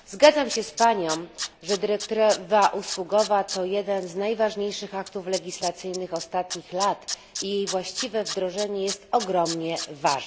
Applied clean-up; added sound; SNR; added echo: none; Tools; 12 dB; none.